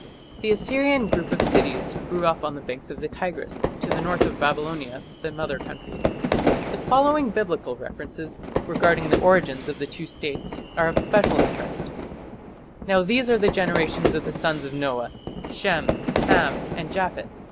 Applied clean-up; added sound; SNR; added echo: none; Fire / Fireworks; 2 dB; none.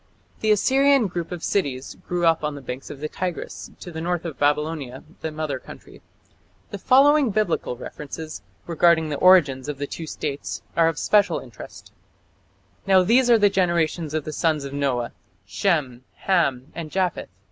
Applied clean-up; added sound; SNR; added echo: none; none; none; none.